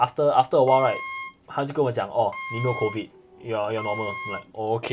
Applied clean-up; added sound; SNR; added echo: none; Wind instrument, woodwind instrument; 12 dB; none.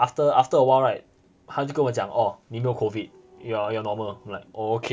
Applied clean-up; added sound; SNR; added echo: none; none; none; none.